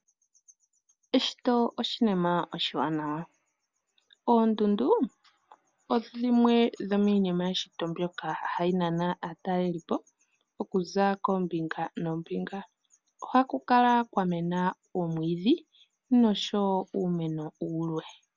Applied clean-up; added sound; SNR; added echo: none; none; none; none.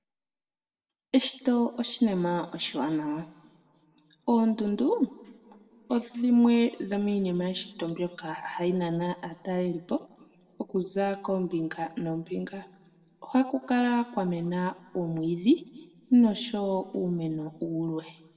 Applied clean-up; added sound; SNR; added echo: none; none; none; reverberation time 1.2 s.